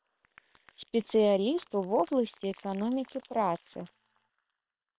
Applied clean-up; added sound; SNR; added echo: neural separator model SepFormer WHAM!.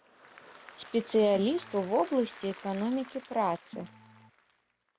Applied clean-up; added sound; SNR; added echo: none; Applause / Crowd + Organ; 19 dB; none.